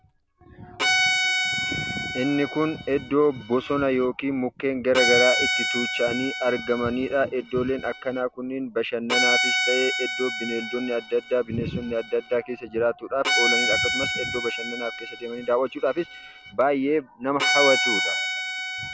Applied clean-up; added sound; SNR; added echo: none; Bowed string instrument; 2 dB; none.